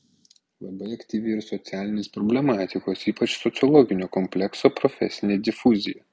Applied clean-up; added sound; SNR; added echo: none; none; none; none.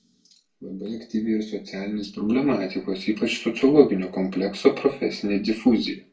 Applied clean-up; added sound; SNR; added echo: none; none; none; reverberation time 0.3 s.